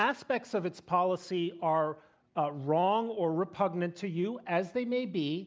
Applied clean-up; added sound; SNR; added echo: none; none; none; none.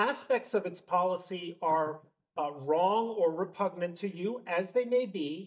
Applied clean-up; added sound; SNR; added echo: neural mask model DeepFilterNet 3.